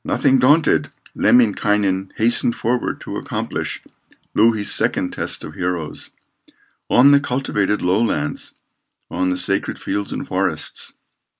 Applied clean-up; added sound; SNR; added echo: none; none; none; none.